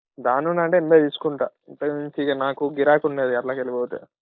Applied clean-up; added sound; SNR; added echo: neural mask model Resemble Enhance denoiser.